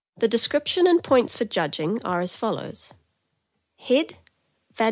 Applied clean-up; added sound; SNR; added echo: none; none; none; none.